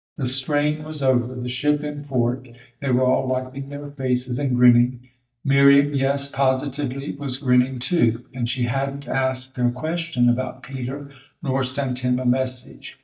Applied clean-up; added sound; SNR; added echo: neural mask model DeepFilterNet 3.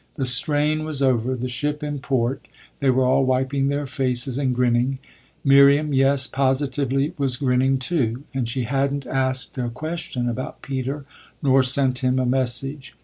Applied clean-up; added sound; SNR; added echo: none; none; none; none.